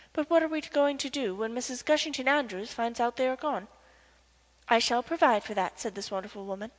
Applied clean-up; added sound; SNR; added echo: none; none; none; none.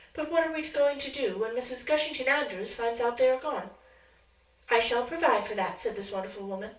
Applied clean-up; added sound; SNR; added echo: none; none; none; reverberation time 0.3 s.